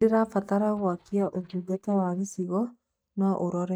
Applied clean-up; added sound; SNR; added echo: neural mask model DeepFilterNet 3.